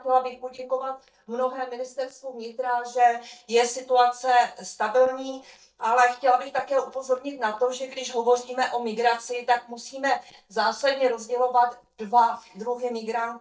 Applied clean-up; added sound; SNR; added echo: neural mask model DeepFilterNet 3.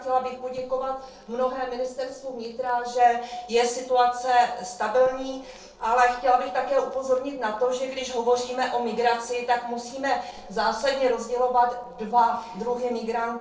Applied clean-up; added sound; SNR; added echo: neural separator model SepFormer DNS4.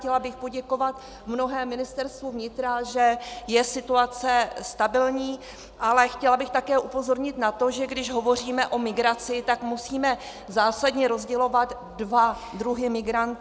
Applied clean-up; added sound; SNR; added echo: none; none; none; none.